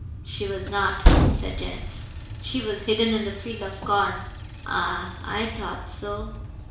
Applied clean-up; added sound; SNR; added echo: none; Train; -2 dB; reverberation time 0.7 s.